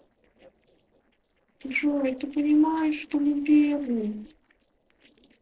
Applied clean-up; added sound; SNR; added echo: neural separator model SepFormer DNS4.